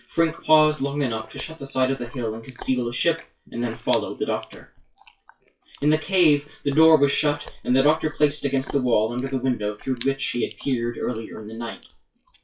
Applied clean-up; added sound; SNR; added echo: classical method WPE with log-MMSE.